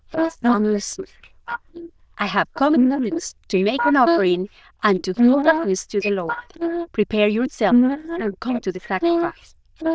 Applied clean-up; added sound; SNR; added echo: neural diffusion model UNIVERSE++.